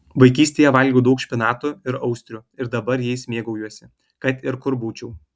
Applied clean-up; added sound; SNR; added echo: none; none; none; none.